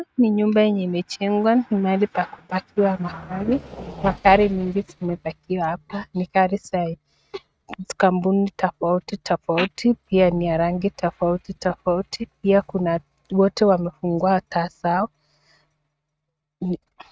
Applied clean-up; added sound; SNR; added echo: neural mask model RNNoise.